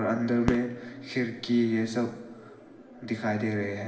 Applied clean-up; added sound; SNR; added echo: none; Fireworks; 12 dB; reverberation time 1.1 s.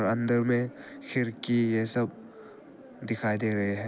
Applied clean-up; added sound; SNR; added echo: none; none; none; none.